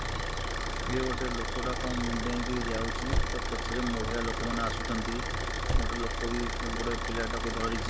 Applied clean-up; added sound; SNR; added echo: none; Idling / Car + Slam / Car; -4 dB; none.